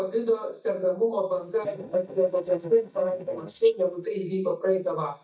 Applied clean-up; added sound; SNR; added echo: neural mask model DeepFilterNet 3.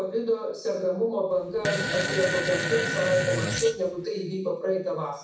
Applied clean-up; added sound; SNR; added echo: none; Fart; 2 dB; reverberation time 0.6 s.